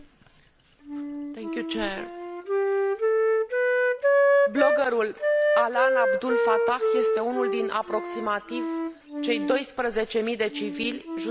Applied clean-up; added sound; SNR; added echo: none; Wind instrument, woodwind instrument; -4 dB; none.